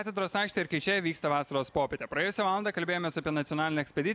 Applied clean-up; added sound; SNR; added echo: none; none; none; none.